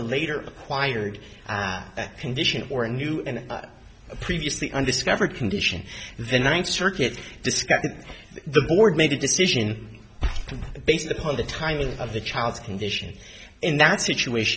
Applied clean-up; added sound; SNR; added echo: none; none; none; none.